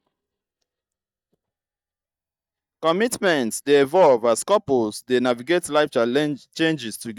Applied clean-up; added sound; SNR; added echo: neural mask model DeepFilterNet 3.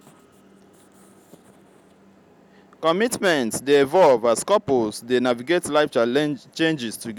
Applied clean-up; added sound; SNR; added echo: none; none; none; none.